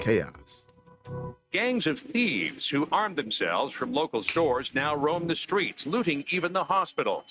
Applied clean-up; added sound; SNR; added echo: neural mask model RNNoise.